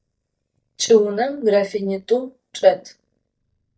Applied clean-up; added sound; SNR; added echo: neural mask model DeepFilterNet 3.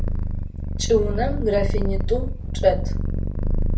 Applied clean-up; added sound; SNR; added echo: none; Purr; -3 dB; reverberation time 0.3 s.